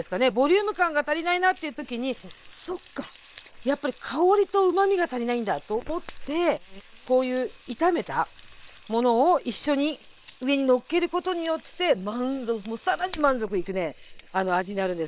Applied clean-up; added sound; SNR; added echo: neural separator model SepFormer WHAM!.